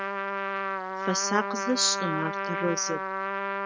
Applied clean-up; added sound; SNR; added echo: neural mask model RNNoise.